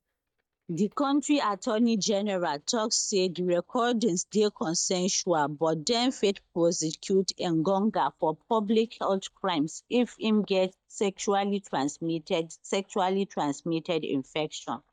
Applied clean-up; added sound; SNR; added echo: neural mask model DeepFilterNet 3.